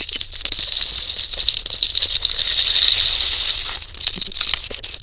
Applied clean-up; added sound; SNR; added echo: neural diffusion model UNIVERSE++.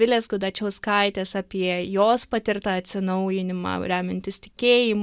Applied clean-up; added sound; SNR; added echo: none; none; none; none.